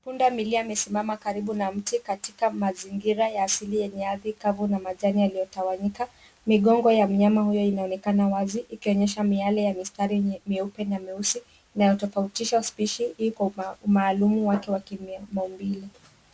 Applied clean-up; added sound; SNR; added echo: none; none; none; none.